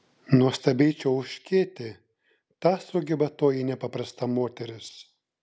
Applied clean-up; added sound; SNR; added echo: none; none; none; none.